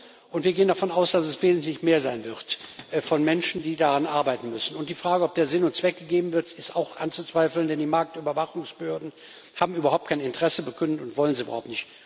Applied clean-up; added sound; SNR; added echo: none; none; none; none.